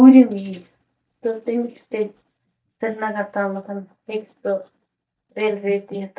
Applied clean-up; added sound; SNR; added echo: neural mask model DeepFilterNet 3.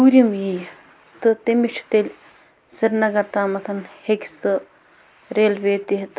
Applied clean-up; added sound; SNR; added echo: none; none; none; none.